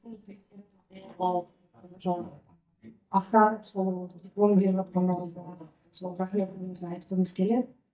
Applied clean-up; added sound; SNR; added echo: neural mask model DeepFilterNet 3.